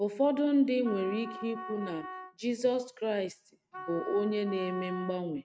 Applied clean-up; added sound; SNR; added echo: neural mask model RNNoise.